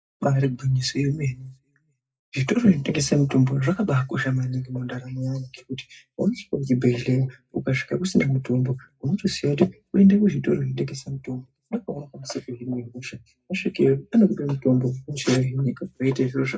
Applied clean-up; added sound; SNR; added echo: none; none; none; reverberation time 0.2 s.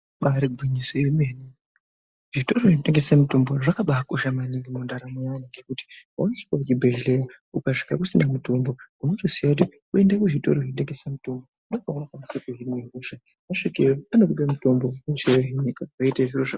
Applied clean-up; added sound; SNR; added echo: none; none; none; none.